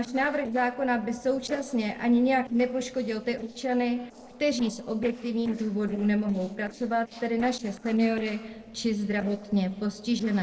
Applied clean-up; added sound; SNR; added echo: neural separator model SepFormer DNS4.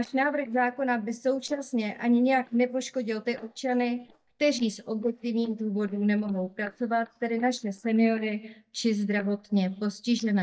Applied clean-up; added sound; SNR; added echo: neural mask model DeepFilterNet 3.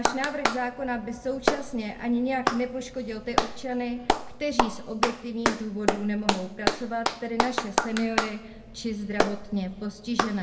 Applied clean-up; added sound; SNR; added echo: none; Clapping; -1 dB; reverberation time 1.1 s.